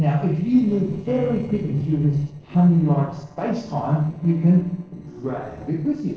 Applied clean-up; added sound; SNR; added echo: neural separator model SepFormer DNS4.